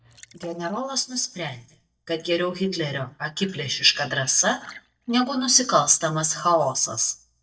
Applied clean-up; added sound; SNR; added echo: neural mask model DeepFilterNet 3.